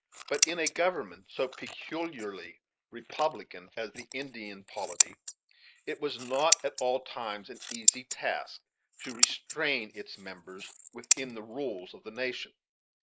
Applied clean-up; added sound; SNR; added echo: neural mask model Resemble Enhance denoiser.